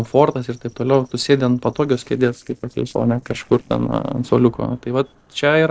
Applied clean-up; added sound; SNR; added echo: neural separator model SepFormer DNS4.